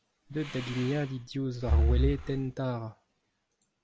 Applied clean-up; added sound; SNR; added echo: none; Breathing; -3 dB; none.